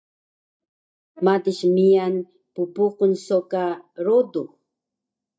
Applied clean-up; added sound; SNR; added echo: neural mask model DeepFilterNet 3.